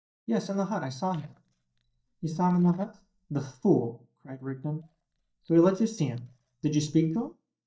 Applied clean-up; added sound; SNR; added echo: neural mask model DeepFilterNet 3.